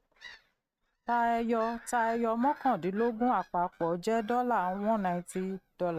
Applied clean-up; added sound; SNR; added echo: neural mask model RNNoise.